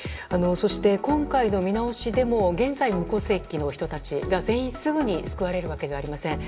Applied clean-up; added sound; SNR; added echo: none; none; none; reverberation time 0.2 s.